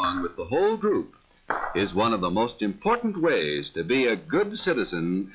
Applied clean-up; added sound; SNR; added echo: classical method log-MMSE.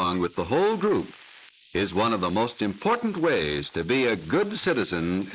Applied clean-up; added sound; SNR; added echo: neural mask model Resemble Enhance denoiser.